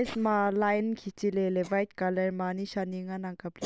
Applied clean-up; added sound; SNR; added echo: neural mask model Resemble Enhance denoiser.